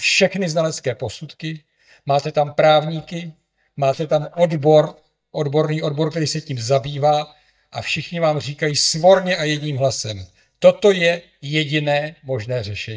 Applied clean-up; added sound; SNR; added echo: neural mask model DeepFilterNet 3.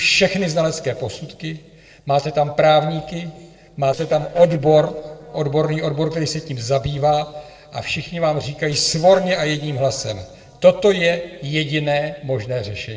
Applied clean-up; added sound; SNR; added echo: neural separator model SepFormer DNS4.